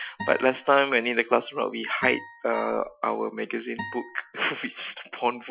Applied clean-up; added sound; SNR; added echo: classical method Wiener filter.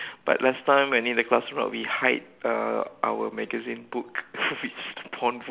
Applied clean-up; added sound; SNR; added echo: none; none; none; none.